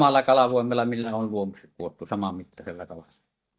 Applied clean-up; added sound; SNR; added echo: neural mask model DeepFilterNet 3.